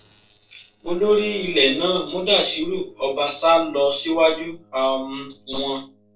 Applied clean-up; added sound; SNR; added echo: neural separator model SepFormer DNS4.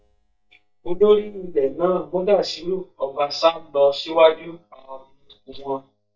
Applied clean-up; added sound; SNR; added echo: neural mask model DeepFilterNet 3.